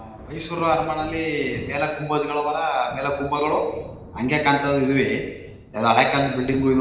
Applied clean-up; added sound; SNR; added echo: none; Thunder; 18 dB; reverberation time 1.1 s.